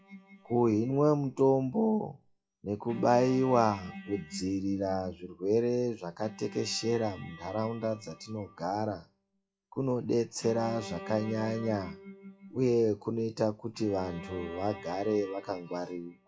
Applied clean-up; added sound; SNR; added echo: classical method log-MMSE.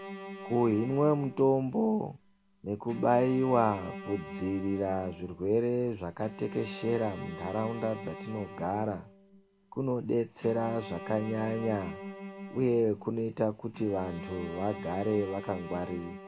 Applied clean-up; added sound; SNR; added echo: none; Bowed string instrument; 13 dB; none.